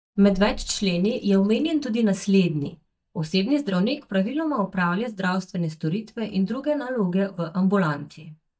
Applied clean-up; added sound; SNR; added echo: neural mask model DeepFilterNet 3.